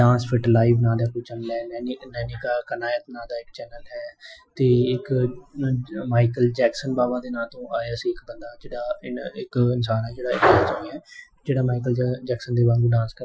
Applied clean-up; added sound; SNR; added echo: classical method Wiener filter.